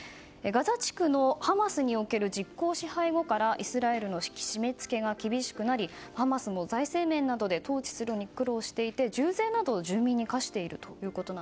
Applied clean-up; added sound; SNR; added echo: none; none; none; none.